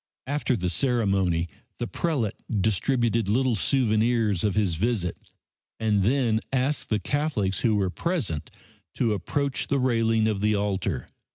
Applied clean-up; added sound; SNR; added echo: none; none; none; none.